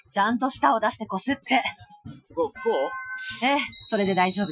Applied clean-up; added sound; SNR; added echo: classical method Wiener filter.